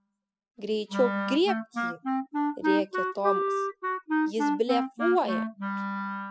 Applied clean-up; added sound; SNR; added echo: classical method spectral subtraction.